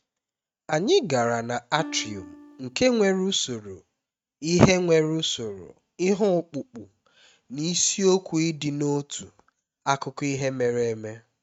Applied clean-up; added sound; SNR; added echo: neural mask model RNNoise.